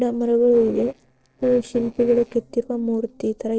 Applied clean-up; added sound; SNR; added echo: neural separator model SepFormer DNS4.